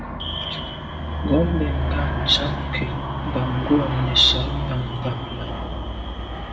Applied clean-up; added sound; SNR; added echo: none; Aircraft; 2 dB; reverberation time 0.6 s.